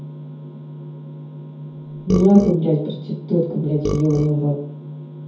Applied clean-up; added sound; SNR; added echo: none; Burping, eructation; 10 dB; reverberation time 0.6 s.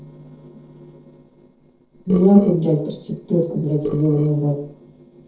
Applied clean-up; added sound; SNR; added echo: neural separator model SepFormer DNS4.